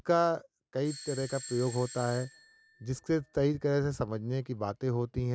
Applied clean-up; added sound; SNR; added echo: none; Bell / Doorbell; 16 dB; none.